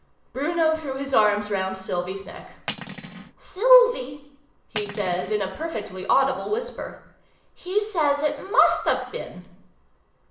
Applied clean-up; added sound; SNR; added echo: none; Cutlery, silverware; 9 dB; reverberation time 0.7 s.